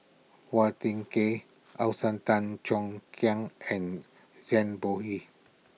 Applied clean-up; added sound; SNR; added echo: none; none; none; none.